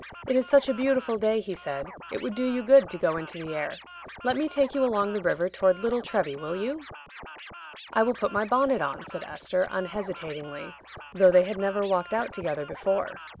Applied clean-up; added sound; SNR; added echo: none; Scratching (performance technique); 17 dB; none.